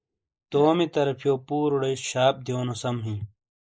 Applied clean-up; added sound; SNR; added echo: neural mask model Resemble Enhance denoiser.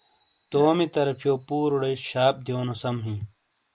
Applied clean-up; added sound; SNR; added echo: none; Cricket; 19 dB; none.